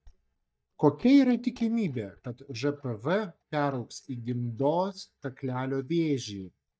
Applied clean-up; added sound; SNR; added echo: neural mask model DeepFilterNet 3.